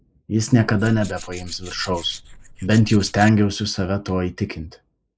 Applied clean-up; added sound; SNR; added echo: neural mask model Resemble Enhance denoiser.